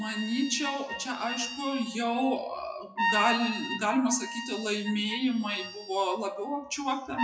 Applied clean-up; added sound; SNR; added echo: classical method WPE with log-MMSE.